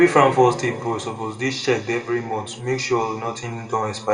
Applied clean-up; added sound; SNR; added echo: none; none; none; reverberation time 1.9 s.